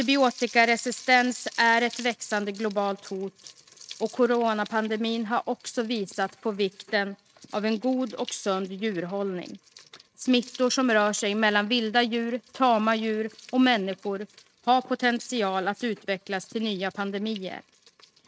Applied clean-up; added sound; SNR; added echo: neural mask model RNNoise.